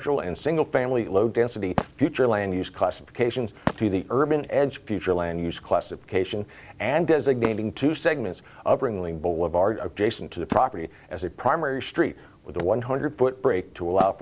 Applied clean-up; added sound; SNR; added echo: none; Wood; 14 dB; none.